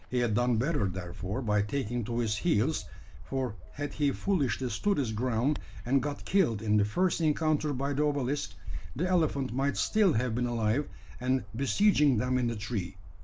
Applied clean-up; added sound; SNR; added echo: none; Bird; 10 dB; none.